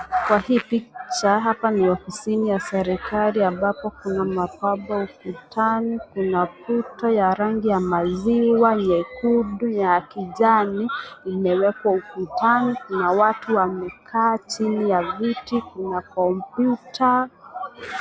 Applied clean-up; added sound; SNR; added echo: none; none; none; none.